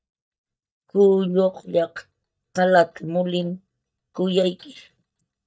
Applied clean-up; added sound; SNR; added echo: neural mask model DeepFilterNet 3.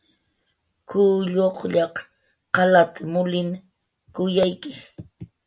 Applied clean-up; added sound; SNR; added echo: none; none; none; none.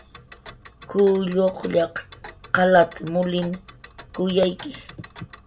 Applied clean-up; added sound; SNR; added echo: none; Tick; 19 dB; none.